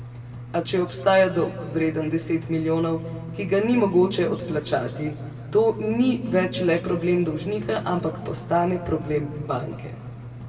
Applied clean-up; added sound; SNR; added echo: none; Engine; 13 dB; reverberation time 1.7 s.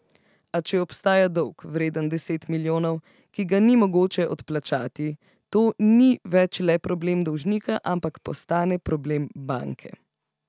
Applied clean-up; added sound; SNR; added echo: none; none; none; none.